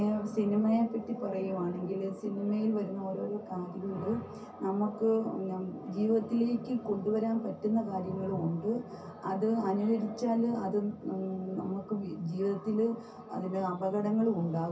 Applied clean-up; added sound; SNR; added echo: none; none; none; reverberation time 0.3 s.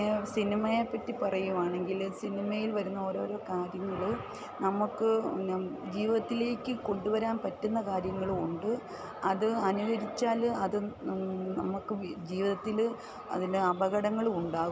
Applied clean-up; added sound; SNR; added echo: none; none; none; none.